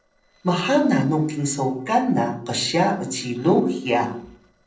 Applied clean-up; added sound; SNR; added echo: neural separator model SepFormer DNS4.